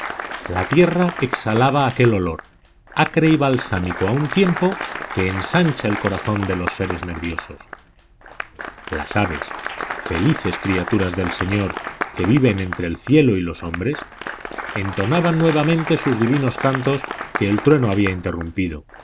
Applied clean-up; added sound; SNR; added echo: none; Applause; 10 dB; none.